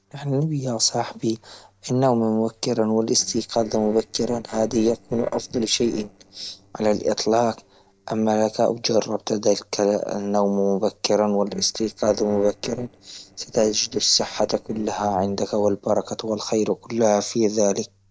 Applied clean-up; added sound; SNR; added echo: neural separator model SepFormer DNS4.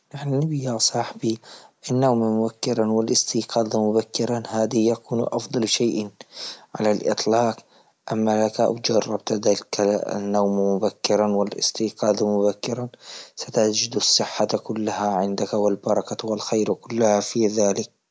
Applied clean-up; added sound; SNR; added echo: none; none; none; none.